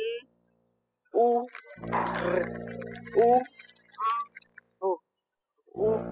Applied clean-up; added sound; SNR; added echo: classical method spectral subtraction.